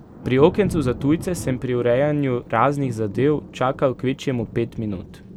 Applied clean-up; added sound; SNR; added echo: none; Thunder; 13 dB; none.